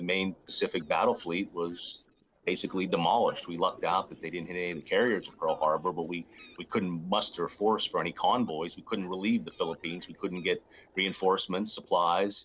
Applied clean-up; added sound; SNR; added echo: neural separator model SepFormer DNS4.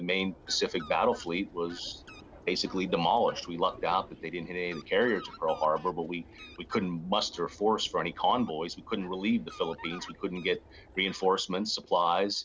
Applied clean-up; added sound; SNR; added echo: none; Fowl; 19 dB; none.